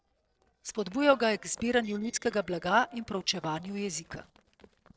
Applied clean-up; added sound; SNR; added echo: neural separator model SepFormer DNS4.